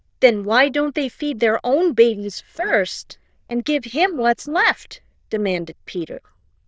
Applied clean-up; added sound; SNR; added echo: neural diffusion model UNIVERSE++.